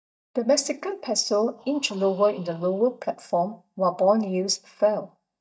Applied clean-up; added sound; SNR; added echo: neural mask model DeepFilterNet 3.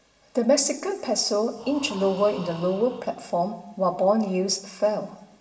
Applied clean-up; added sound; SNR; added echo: none; Breathing; 19 dB; reverberation time 1.0 s.